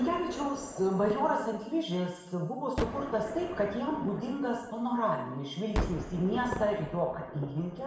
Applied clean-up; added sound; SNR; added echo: none; Gunshot, gunfire; 9 dB; reverberation time 1.0 s.